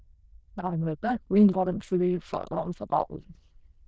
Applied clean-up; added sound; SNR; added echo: neural diffusion model UNIVERSE++.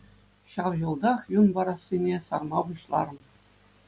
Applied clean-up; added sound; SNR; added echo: none; none; none; none.